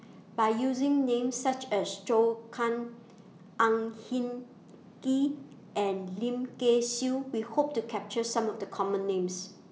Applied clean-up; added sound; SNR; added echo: none; none; none; none.